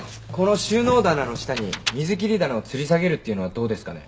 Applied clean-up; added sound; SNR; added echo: none; Car; 19 dB; none.